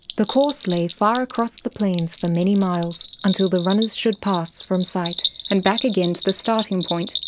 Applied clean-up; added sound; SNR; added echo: none; Bell; 10 dB; none.